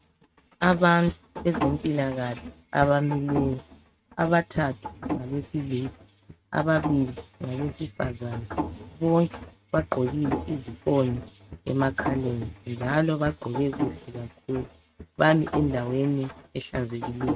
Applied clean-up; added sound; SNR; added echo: neural mask model RNNoise.